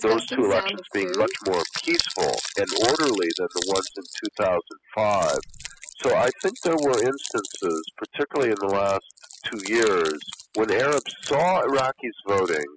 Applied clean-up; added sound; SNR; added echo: classical method spectral subtraction.